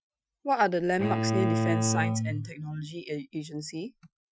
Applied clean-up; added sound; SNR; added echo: classical method Wiener filter.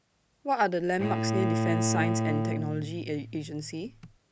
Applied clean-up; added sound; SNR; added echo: none; Bowed string instrument; -1 dB; none.